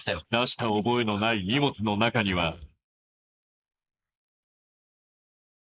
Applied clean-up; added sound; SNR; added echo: neural mask model Resemble Enhance denoiser.